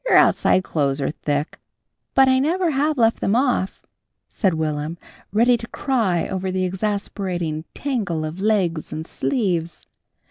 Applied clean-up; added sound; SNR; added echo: none; none; none; none.